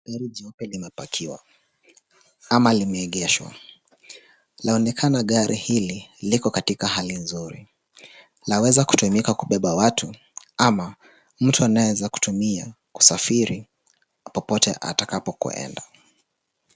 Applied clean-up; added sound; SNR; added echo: none; none; none; none.